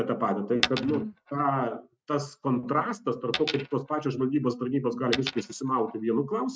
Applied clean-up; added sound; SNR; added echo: neural mask model RNNoise.